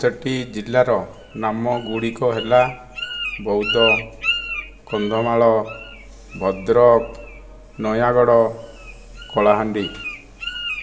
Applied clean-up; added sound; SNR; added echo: none; Bird; 10 dB; reverberation time 1.2 s.